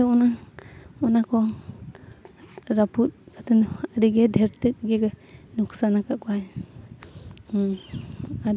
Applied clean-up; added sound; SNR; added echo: none; none; none; none.